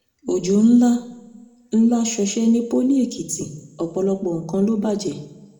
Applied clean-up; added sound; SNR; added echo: none; none; none; reverberation time 0.8 s.